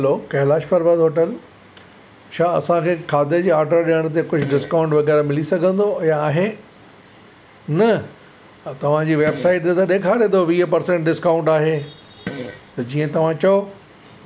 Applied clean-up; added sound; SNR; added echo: none; Fart; 17 dB; none.